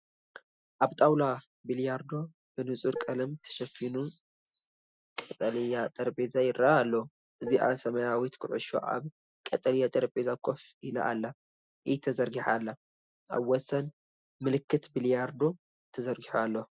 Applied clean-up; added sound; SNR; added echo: classical method Wiener filter.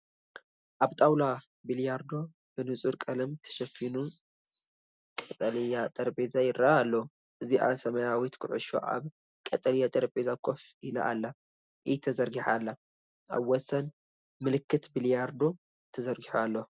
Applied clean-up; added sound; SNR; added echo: none; none; none; none.